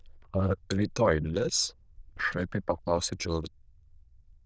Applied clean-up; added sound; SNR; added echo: neural diffusion model UNIVERSE++.